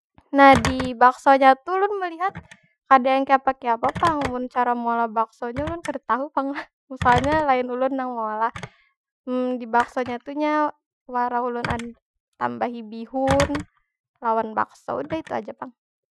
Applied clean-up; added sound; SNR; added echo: classical method Wiener filter.